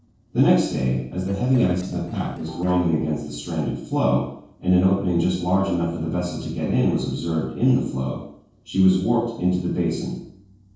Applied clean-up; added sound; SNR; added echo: neural separator model SepFormer DNS4.